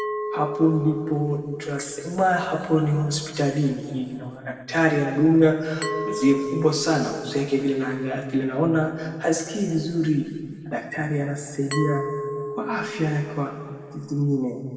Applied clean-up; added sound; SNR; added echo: none; Glass; 11 dB; reverberation time 1.9 s.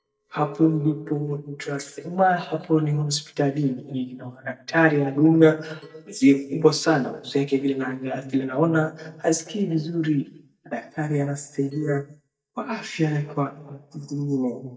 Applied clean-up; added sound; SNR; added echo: neural mask model DeepFilterNet 3.